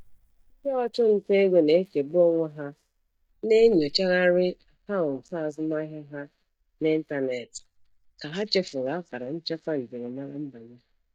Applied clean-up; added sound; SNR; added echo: neural mask model DeepFilterNet 3.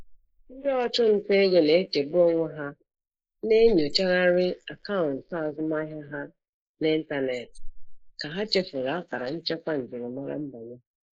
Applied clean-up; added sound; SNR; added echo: neural mask model Resemble Enhance denoiser.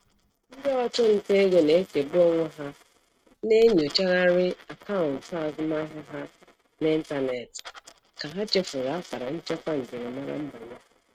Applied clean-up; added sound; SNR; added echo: neural mask model RNNoise.